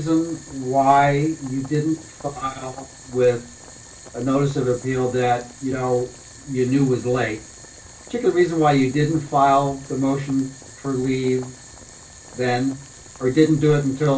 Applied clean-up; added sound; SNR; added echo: none; Boiling; 20 dB; reverberation time 0.3 s.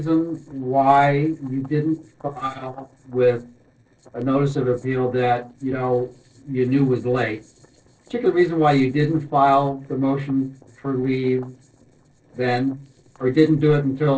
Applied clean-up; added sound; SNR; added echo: neural separator model SepFormer DNS4.